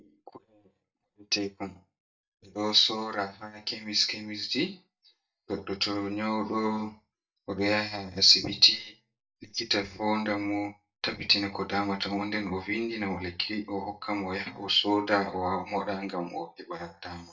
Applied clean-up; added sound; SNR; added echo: neural mask model DeepFilterNet 3.